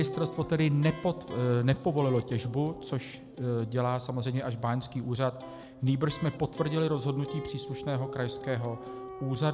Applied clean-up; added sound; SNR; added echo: none; Electric guitar + Dog; 13 dB; none.